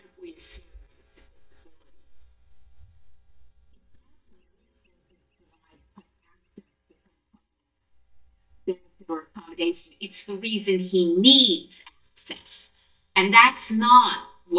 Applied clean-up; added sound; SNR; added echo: neural mask model DeepFilterNet 3.